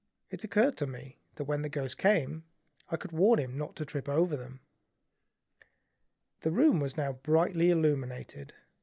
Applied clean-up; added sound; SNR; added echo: none; none; none; none.